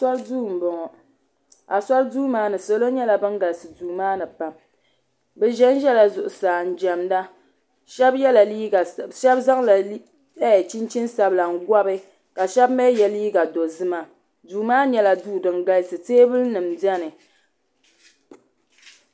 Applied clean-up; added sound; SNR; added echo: none; none; none; none.